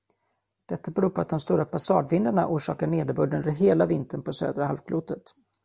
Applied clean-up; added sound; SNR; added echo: none; none; none; none.